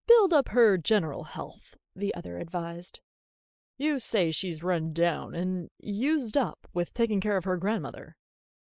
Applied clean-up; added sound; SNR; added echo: neural mask model Resemble Enhance denoiser.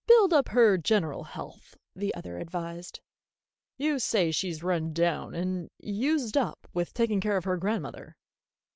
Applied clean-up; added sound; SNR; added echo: none; none; none; none.